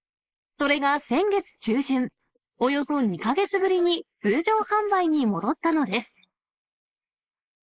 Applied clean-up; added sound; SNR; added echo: neural mask model Resemble Enhance denoiser.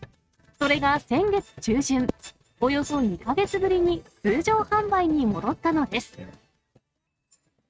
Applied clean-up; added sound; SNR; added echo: neural mask model RNNoise.